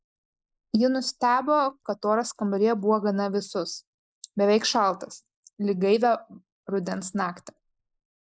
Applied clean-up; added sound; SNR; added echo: neural mask model Resemble Enhance denoiser.